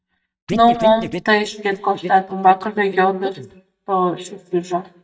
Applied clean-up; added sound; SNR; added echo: neural mask model DeepFilterNet 3.